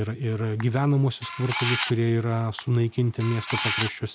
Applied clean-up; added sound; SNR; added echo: none; Camera; 8 dB; none.